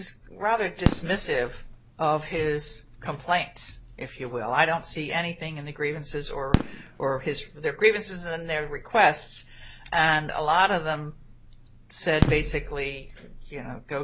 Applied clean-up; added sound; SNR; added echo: none; Fireworks; 8 dB; none.